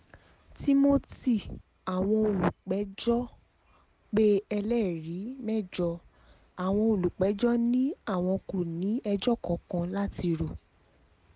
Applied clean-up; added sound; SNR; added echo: none; none; none; none.